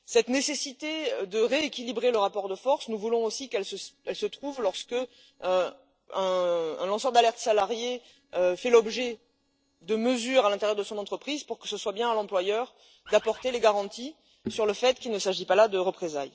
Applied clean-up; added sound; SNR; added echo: neural separator model SepFormer DNS4.